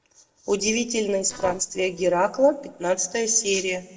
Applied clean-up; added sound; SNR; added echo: neural separator model SepFormer DNS4.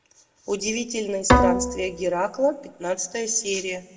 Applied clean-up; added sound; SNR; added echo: none; Bowed string instrument; -2 dB; reverberation time 1.3 s.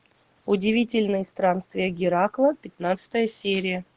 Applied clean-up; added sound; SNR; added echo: none; none; none; none.